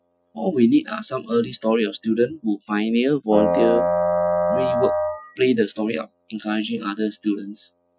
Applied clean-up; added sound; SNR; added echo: classical method Wiener filter.